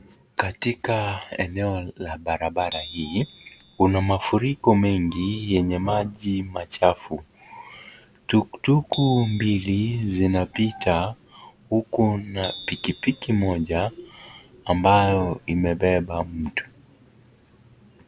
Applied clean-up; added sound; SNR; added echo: none; Bicycle bell; 19 dB; none.